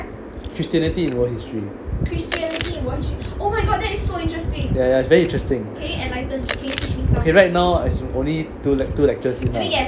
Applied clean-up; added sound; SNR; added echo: none; Chewing, mastication; 17 dB; none.